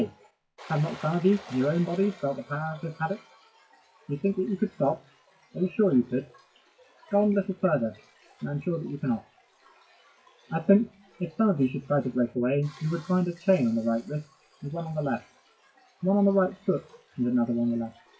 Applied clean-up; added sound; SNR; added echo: classical method WPE with log-MMSE.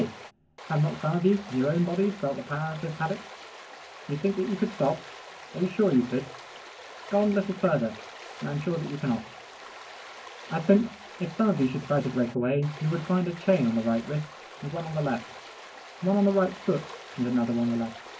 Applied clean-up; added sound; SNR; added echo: none; Stream; 16 dB; reverberation time 0.3 s.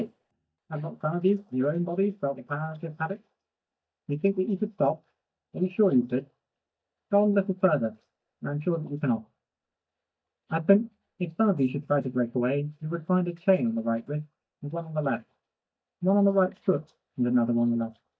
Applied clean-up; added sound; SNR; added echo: neural mask model DeepFilterNet 3.